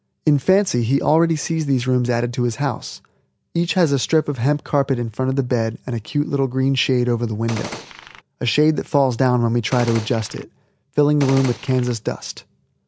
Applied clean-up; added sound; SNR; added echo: none; Gunshot, gunfire; 13 dB; none.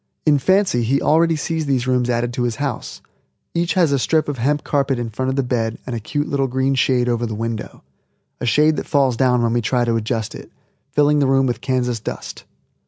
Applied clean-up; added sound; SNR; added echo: none; none; none; none.